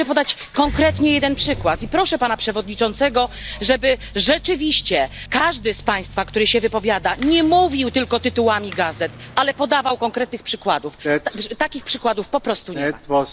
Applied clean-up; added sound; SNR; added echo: none; Accelerating, revving, vroom; 16 dB; none.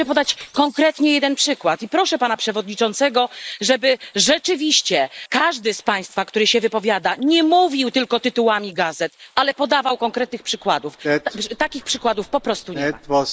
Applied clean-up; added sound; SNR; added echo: neural mask model Resemble Enhance denoiser.